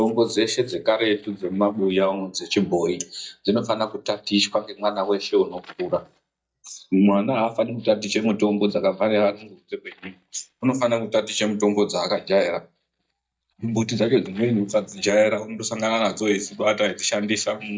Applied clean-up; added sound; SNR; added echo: neural mask model DeepFilterNet 3.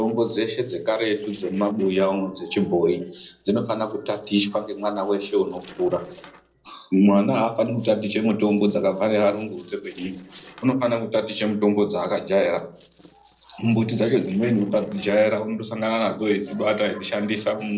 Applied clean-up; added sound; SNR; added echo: neural separator model SepFormer DNS4.